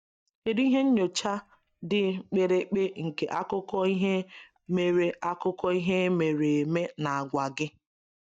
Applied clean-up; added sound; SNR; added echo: neural mask model DeepFilterNet 3.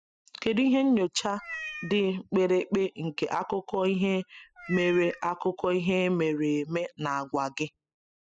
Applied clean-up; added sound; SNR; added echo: classical method spectral subtraction.